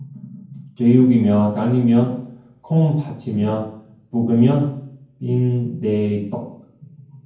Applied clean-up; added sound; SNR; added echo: none; none; none; reverberation time 0.9 s.